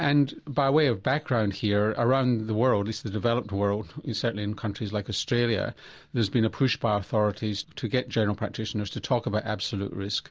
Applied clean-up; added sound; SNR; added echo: none; none; none; none.